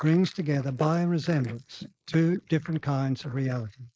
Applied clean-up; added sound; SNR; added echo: neural mask model Resemble Enhance denoiser.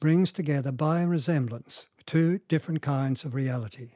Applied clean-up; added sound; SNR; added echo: none; none; none; none.